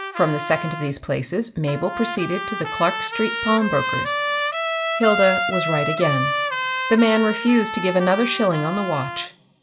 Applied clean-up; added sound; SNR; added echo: none; Trumpet; 4 dB; reverberation time 0.4 s.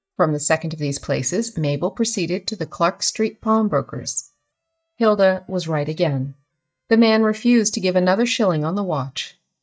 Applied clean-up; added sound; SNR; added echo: neural mask model DeepFilterNet 3.